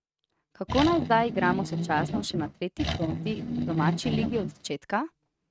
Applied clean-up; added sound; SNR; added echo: neural mask model RNNoise.